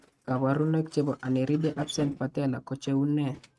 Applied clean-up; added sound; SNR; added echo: neural mask model RNNoise.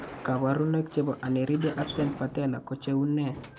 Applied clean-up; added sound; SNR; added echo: none; Sliding door; 14 dB; none.